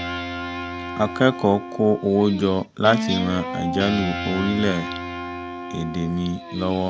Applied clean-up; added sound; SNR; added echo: none; Guitar; 7 dB; none.